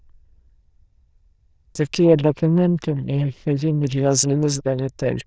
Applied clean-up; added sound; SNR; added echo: neural diffusion model UNIVERSE++.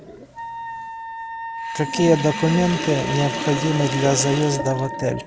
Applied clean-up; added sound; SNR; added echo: none; Sink (filling or washing) + Wind instrument, woodwind instrument; 6 dB; none.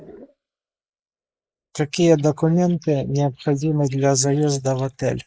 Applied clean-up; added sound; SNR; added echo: neural mask model Resemble Enhance denoiser.